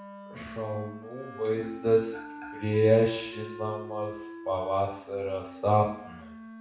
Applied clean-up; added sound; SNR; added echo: none; Wind instrument, woodwind instrument; 14 dB; reverberation time 0.7 s.